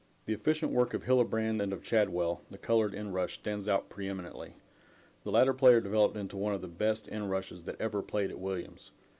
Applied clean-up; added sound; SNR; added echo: none; none; none; none.